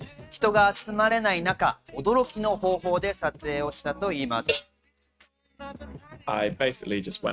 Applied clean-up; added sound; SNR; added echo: neural mask model RNNoise.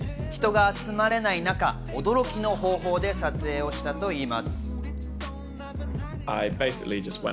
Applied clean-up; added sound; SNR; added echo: none; none; none; none.